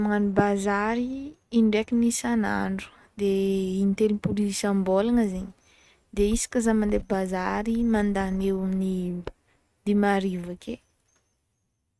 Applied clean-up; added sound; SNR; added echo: neural mask model RNNoise.